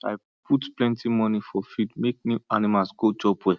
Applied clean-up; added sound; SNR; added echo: none; none; none; none.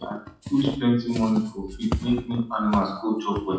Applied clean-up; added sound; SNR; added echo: classical method WPE with log-MMSE.